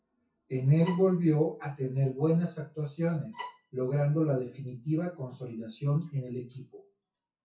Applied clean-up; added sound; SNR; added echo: classical method WPE with log-MMSE.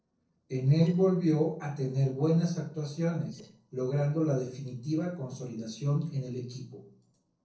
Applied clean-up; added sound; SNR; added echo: neural separator model SepFormer DNS4.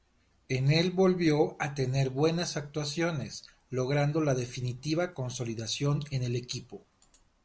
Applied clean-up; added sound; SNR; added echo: none; none; none; none.